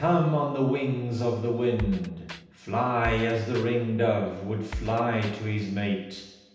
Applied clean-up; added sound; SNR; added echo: none; Drum kit; 12 dB; reverberation time 0.9 s.